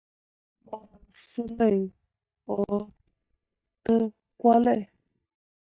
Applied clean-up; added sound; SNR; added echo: neural mask model DeepFilterNet 3.